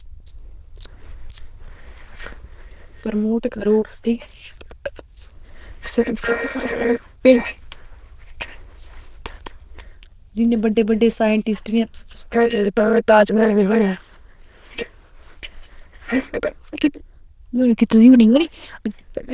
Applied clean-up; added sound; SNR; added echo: neural diffusion model UNIVERSE++.